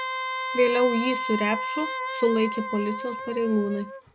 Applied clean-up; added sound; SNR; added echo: none; Wind instrument, woodwind instrument; 5 dB; none.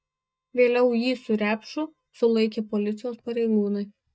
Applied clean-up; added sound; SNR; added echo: neural mask model DeepFilterNet 3.